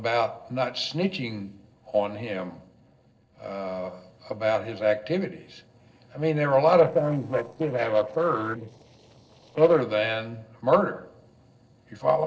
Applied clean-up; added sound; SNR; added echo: neural separator model SepFormer DNS4.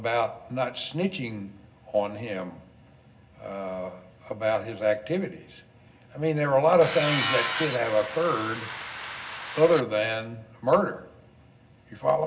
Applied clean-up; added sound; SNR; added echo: none; Tools; -1 dB; reverberation time 0.4 s.